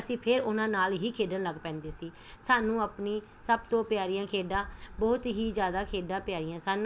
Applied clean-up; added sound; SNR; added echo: none; none; none; none.